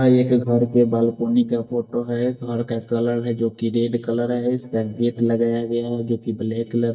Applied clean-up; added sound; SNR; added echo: neural mask model DeepFilterNet 3.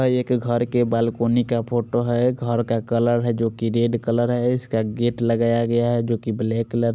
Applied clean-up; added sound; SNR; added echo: none; none; none; none.